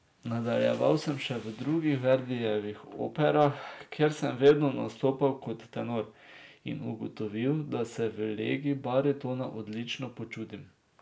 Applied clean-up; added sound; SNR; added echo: none; none; none; none.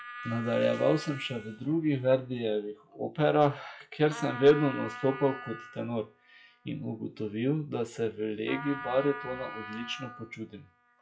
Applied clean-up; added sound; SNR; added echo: classical method log-MMSE.